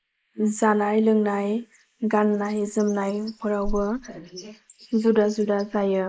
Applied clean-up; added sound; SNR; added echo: neural mask model Resemble Enhance denoiser.